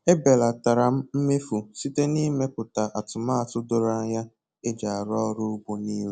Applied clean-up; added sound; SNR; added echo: none; none; none; none.